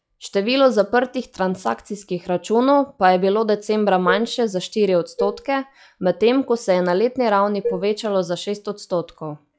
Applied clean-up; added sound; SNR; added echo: classical method log-MMSE.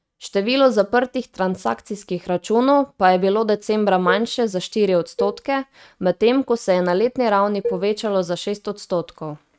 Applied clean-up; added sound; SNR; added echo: neural mask model RNNoise.